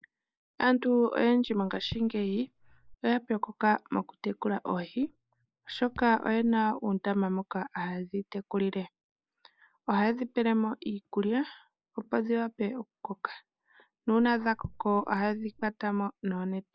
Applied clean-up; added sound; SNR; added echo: neural mask model Resemble Enhance denoiser.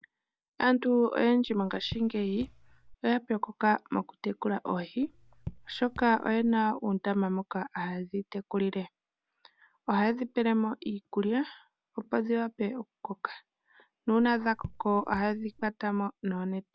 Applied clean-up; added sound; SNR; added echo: none; Raindrop / Drip; 16 dB; none.